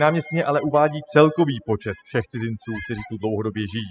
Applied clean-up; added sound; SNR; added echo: classical method spectral subtraction.